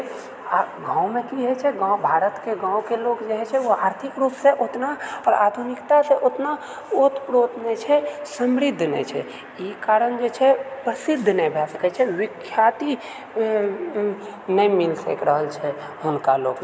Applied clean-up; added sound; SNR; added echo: none; none; none; none.